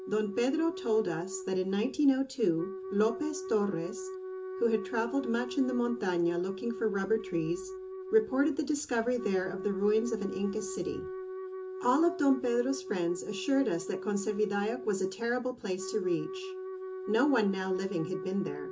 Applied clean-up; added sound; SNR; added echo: none; Wind instrument, woodwind instrument; 10 dB; reverberation time 0.2 s.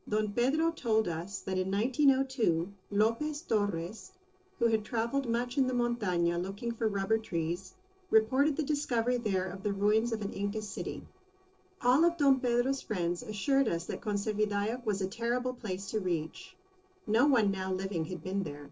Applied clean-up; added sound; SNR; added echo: neural separator model SepFormer DNS4.